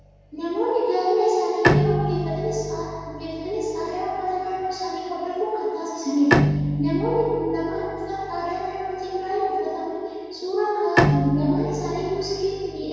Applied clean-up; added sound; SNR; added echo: none; Bowed string instrument; 3 dB; reverberation time 1.9 s.